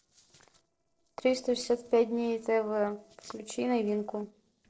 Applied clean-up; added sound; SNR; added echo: neural separator model SepFormer DNS4.